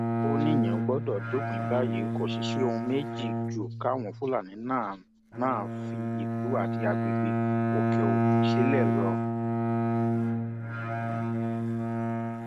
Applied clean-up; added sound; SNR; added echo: none; Bowed string instrument; -5 dB; none.